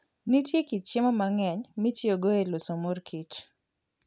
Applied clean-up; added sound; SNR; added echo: none; none; none; none.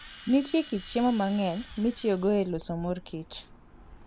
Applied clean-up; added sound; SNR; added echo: none; Bird + Drill; 19 dB; none.